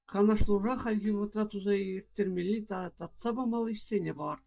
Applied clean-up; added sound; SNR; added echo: neural mask model DeepFilterNet 3.